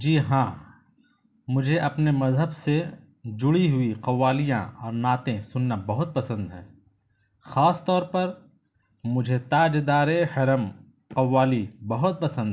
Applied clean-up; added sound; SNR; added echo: none; none; none; none.